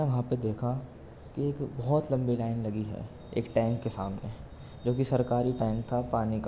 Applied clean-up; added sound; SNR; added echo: none; none; none; none.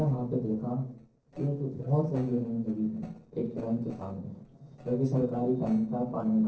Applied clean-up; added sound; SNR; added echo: neural separator model SepFormer DNS4.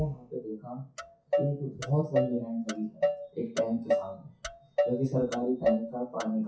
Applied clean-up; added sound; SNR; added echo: classical method WPE with log-MMSE.